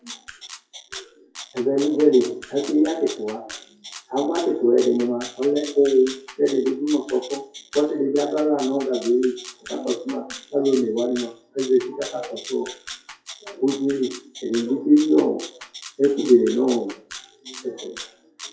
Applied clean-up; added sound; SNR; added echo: classical method WPE with log-MMSE.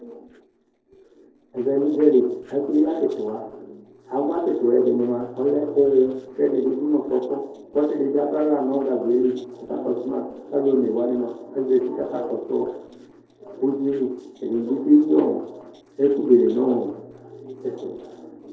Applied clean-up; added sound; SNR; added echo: neural separator model SepFormer DNS4.